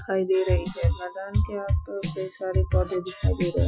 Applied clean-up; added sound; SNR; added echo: classical method Wiener filter.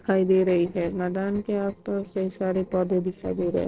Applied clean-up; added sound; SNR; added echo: neural separator model SepFormer DNS4.